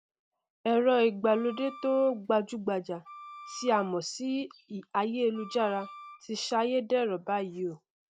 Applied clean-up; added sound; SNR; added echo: none; Wind instrument, woodwind instrument; 19 dB; none.